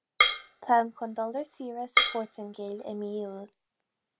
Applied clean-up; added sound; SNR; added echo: none; Drum kit; -1 dB; none.